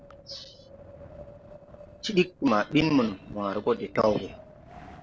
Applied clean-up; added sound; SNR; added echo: neural separator model SepFormer DNS4.